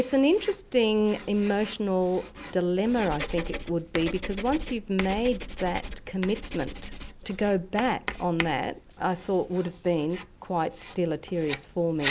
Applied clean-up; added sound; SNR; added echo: none; Writing; 11 dB; none.